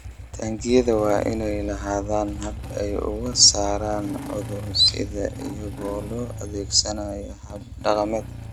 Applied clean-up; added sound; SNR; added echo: none; Engine starting / Motorcycle; 9 dB; none.